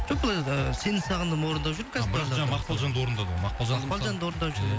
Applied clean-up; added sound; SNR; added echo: none; Applause / Cheering + Crowd / Cheering; 14 dB; none.